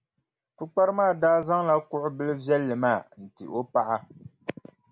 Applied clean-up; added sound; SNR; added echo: none; none; none; none.